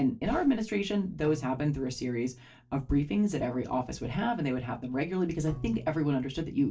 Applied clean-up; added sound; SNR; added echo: neural separator model SepFormer DNS4.